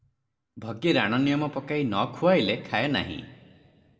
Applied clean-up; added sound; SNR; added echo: none; none; none; reverberation time 1.2 s.